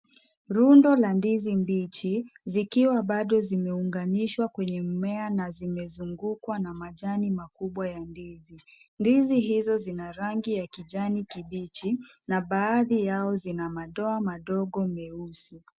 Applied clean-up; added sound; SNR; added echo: none; none; none; none.